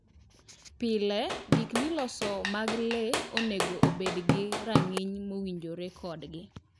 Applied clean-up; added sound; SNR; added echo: none; Drum / Drum kit; -3 dB; none.